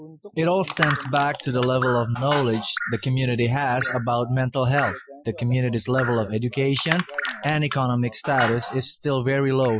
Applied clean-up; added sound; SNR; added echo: classical method Wiener filter.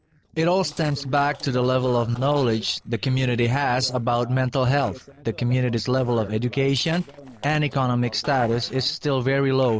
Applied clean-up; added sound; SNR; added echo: neural separator model SepFormer DNS4.